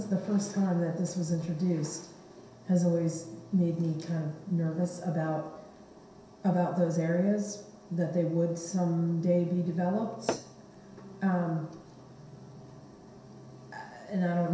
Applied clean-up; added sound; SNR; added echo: none; Tap / Hammer; 8 dB; reverberation time 0.7 s.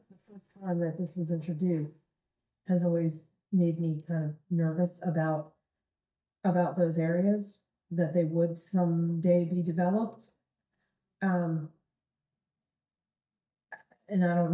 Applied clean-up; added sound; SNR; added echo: neural mask model DeepFilterNet 3.